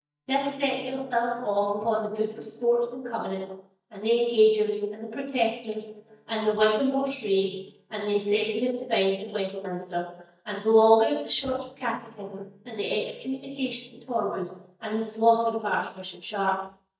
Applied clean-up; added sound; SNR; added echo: neural mask model DeepFilterNet 3.